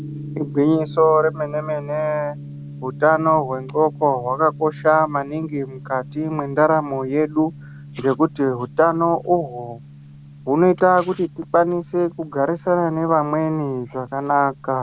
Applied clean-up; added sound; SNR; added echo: none; Gong; 16 dB; none.